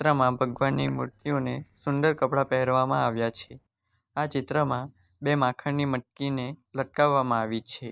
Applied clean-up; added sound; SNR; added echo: neural mask model DeepFilterNet 3.